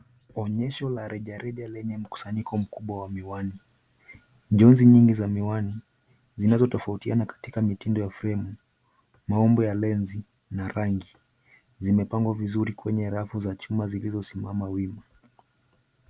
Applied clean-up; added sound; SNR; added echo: none; none; none; none.